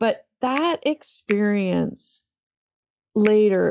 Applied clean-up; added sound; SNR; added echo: classical method log-MMSE.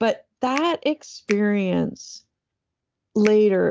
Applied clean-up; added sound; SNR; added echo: none; Finger snapping; 14 dB; none.